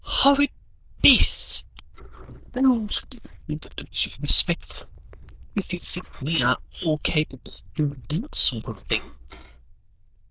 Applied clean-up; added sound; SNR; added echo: neural diffusion model UNIVERSE++.